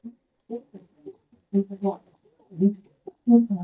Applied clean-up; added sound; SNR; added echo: neural mask model DeepFilterNet 3.